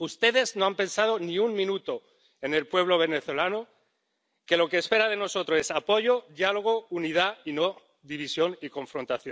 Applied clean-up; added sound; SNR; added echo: none; none; none; none.